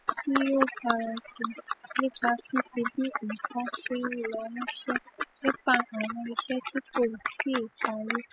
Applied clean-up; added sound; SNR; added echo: classical method spectral subtraction.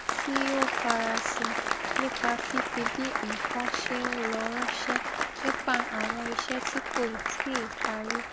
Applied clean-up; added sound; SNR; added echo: none; Applause; -3 dB; none.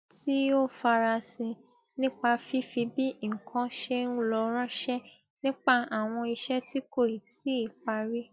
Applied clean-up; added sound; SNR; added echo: none; none; none; none.